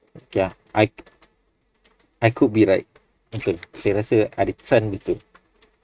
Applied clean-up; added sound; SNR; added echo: neural mask model RNNoise.